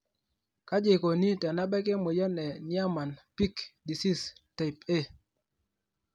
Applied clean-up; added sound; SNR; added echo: none; none; none; none.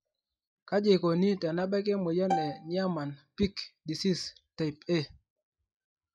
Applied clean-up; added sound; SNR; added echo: classical method log-MMSE.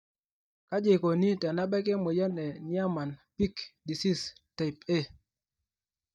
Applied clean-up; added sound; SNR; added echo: neural mask model DeepFilterNet 3.